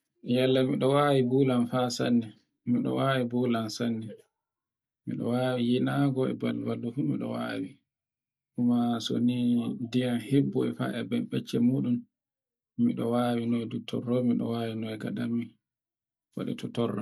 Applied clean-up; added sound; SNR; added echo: none; none; none; none.